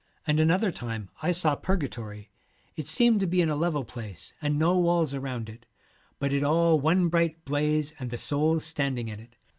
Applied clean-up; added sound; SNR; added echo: none; none; none; none.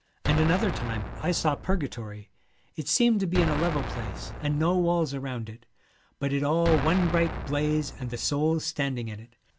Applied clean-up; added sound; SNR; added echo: none; Explosion; 7 dB; none.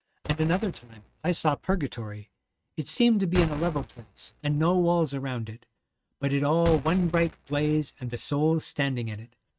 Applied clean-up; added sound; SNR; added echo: neural mask model RNNoise.